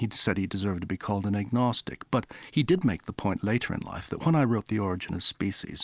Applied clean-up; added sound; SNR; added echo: none; none; none; none.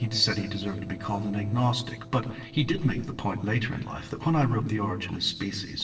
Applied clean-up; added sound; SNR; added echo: neural separator model SepFormer DNS4.